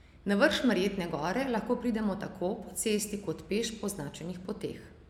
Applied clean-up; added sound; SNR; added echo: none; none; none; none.